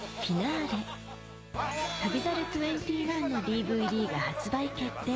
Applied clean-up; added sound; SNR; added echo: none; none; none; none.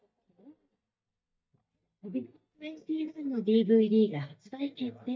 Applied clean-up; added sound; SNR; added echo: neural mask model DeepFilterNet 3.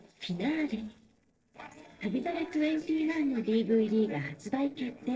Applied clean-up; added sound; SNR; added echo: neural separator model SepFormer DNS4.